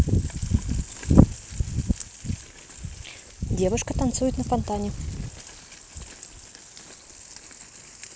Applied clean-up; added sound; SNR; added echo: none; none; none; none.